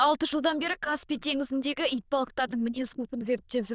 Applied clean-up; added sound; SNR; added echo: neural diffusion model UNIVERSE++.